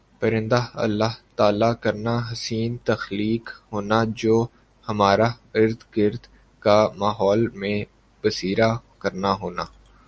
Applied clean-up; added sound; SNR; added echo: none; none; none; none.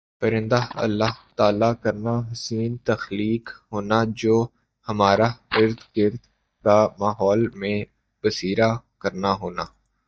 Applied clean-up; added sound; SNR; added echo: neural mask model DeepFilterNet 3.